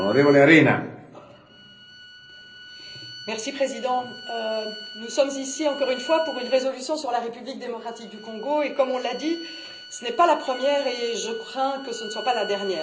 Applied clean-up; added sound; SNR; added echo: none; Bowed string instrument; 16 dB; reverberation time 0.5 s.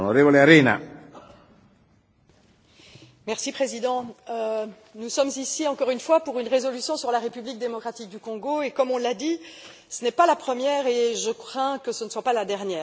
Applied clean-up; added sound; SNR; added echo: none; none; none; none.